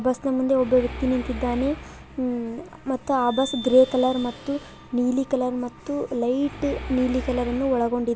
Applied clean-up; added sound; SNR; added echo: none; Mechanisms + Glass; 14 dB; none.